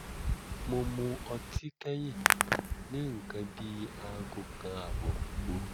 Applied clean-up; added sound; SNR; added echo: none; Hands; -4 dB; none.